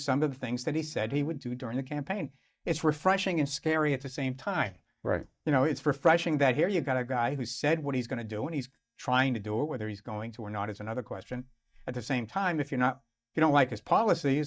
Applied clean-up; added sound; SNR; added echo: neural mask model DeepFilterNet 3.